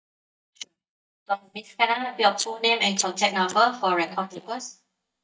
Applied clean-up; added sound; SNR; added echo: neural mask model DeepFilterNet 3.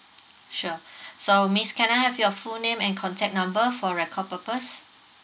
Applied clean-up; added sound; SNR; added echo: none; none; none; none.